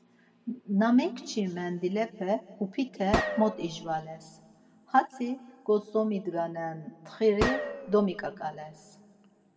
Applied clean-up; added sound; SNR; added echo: none; Gunshot, gunfire; 5 dB; reverberation time 1.5 s.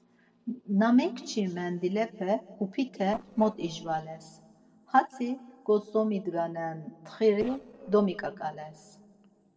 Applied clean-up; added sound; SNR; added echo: neural separator model SepFormer DNS4.